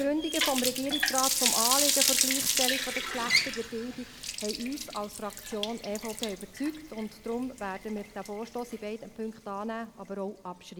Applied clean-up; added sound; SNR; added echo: none; Water tap, faucet; -2 dB; none.